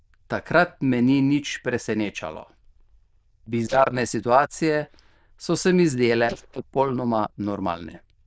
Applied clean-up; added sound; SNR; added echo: neural diffusion model UNIVERSE++.